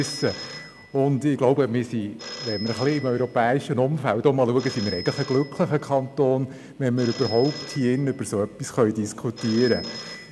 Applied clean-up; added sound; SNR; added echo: none; Telephone; 16 dB; none.